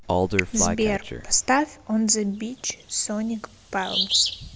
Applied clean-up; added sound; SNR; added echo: none; Bird vocalization, bird call, bird song; 3 dB; none.